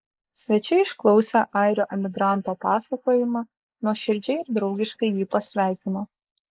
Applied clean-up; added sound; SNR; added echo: neural mask model Resemble Enhance denoiser.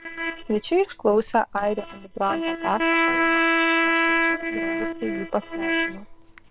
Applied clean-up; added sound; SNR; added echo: neural separator model SepFormer WHAM!.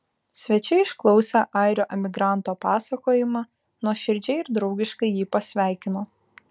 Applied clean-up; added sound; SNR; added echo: none; none; none; none.